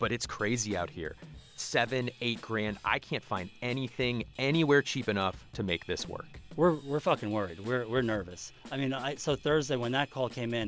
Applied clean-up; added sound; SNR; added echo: none; Drum / Drum kit; 20 dB; none.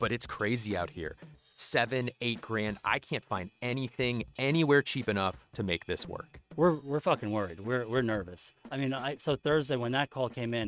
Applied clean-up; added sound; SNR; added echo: neural mask model RNNoise.